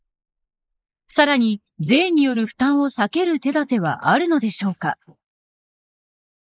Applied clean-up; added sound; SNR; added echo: neural mask model Resemble Enhance denoiser.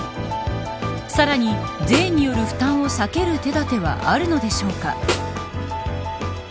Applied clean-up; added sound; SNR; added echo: none; Snare drum; 9 dB; none.